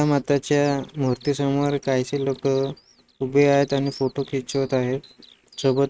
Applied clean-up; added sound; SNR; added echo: neural mask model RNNoise.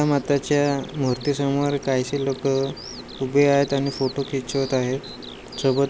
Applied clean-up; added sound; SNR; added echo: none; Bird vocalization, bird call, bird song; 19 dB; none.